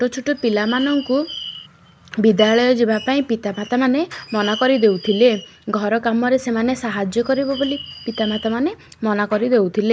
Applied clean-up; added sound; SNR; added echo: none; Bird; 15 dB; none.